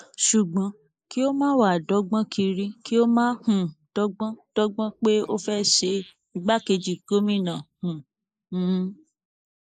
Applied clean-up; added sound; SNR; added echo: neural mask model Resemble Enhance denoiser.